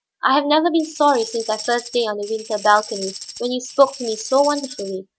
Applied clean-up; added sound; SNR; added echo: none; Tambourine; 14 dB; none.